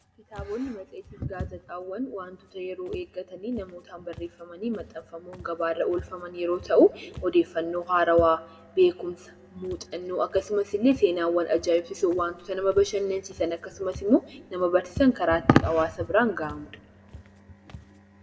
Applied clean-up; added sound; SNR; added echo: none; Walk, footsteps; 20 dB; reverberation time 0.9 s.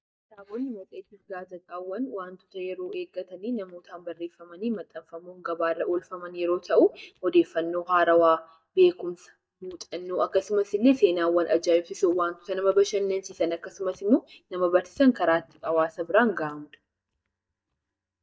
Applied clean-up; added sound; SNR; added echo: neural mask model DeepFilterNet 3.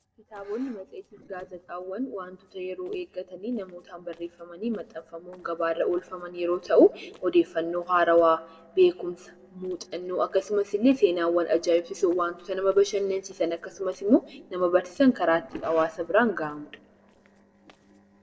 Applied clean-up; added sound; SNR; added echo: neural separator model SepFormer DNS4.